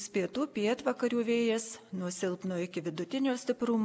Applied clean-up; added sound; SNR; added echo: none; none; none; none.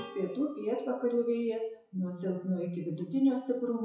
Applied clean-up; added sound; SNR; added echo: classical method WPE with log-MMSE.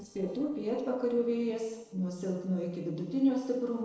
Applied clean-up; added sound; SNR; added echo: neural separator model SepFormer DNS4.